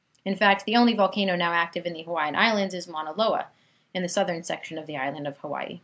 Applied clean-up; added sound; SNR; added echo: none; none; none; none.